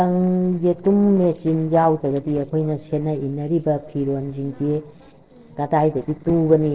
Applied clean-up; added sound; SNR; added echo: neural separator model SepFormer DNS4.